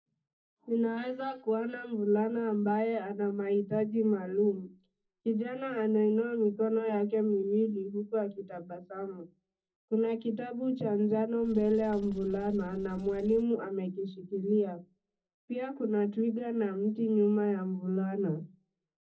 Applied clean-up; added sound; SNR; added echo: neural separator model SepFormer DNS4.